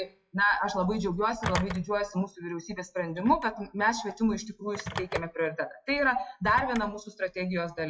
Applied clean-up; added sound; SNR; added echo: classical method WPE with log-MMSE.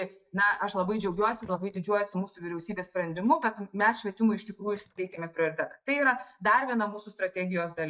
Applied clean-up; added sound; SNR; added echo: neural mask model DeepFilterNet 3.